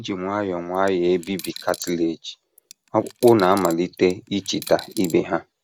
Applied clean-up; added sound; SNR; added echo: none; Coin (dropping); 18 dB; none.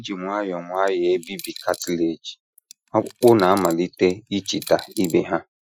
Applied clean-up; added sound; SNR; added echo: classical method Wiener filter.